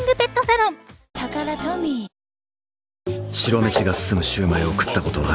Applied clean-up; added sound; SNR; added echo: none; none; none; none.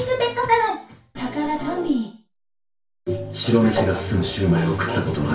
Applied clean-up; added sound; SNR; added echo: none; none; none; reverberation time 0.3 s.